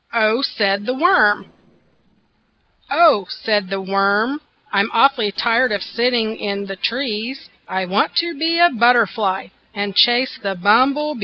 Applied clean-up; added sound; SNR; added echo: neural separator model SepFormer DNS4.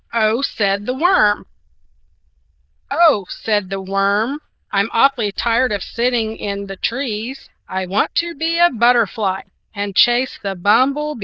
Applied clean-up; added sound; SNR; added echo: neural diffusion model UNIVERSE++.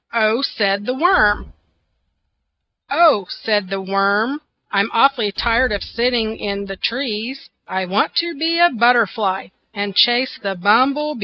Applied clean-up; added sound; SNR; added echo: neural mask model RNNoise.